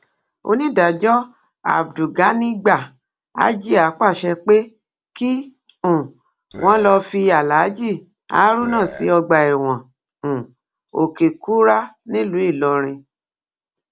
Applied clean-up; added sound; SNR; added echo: none; Burping, eructation; 13 dB; none.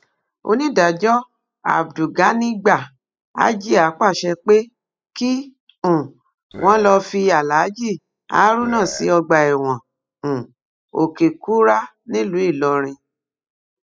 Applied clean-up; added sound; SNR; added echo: classical method spectral subtraction.